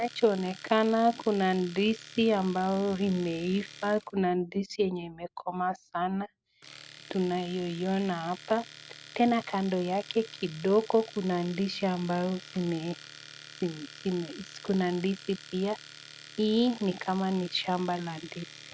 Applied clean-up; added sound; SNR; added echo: none; Domestic sounds, home sounds; 19 dB; none.